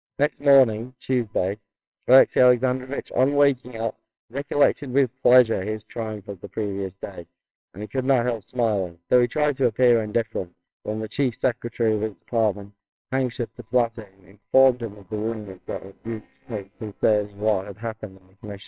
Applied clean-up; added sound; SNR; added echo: neural separator model SepFormer WHAMR!.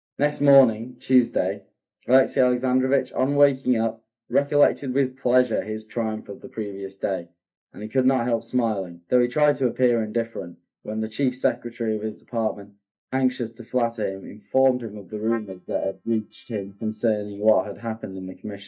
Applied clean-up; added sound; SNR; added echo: neural mask model DeepFilterNet 3.